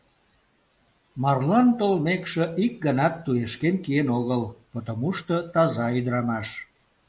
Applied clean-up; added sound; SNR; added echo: none; none; none; none.